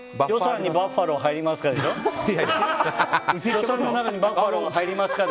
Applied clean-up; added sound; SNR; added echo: none; Bowed string instrument; 17 dB; none.